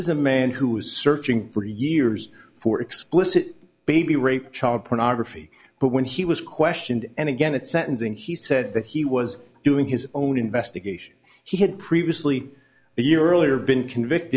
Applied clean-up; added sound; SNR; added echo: none; none; none; none.